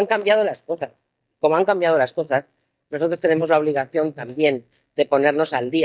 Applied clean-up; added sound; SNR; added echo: neural mask model DeepFilterNet 3.